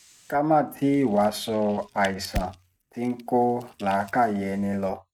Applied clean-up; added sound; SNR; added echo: neural mask model RNNoise.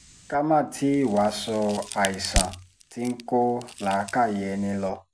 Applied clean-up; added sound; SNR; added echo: none; Crack; 9 dB; none.